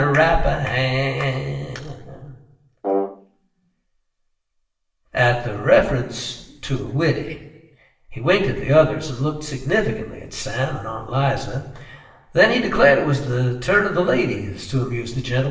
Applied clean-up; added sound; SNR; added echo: none; Brass instrument; 5 dB; reverberation time 0.9 s.